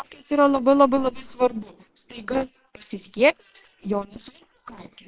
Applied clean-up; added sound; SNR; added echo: neural separator model SepFormer WHAM!.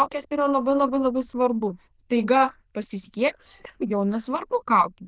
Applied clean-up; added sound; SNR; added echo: neural diffusion model UNIVERSE++.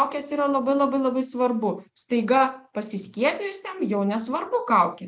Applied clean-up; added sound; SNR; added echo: none; none; none; none.